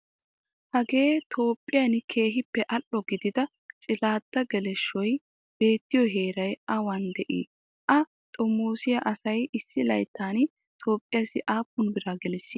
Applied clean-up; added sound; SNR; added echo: none; none; none; none.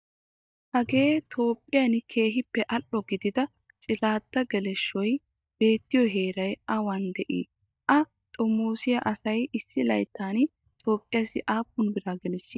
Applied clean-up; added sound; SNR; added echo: neural mask model DeepFilterNet 3.